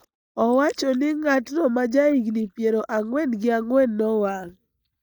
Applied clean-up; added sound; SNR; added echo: neural mask model DeepFilterNet 3.